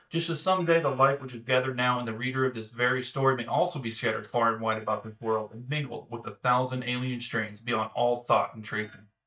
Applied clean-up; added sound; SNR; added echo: neural mask model DeepFilterNet 3.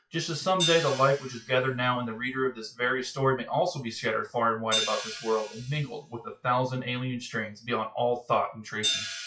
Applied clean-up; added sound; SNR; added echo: classical method WPE with log-MMSE.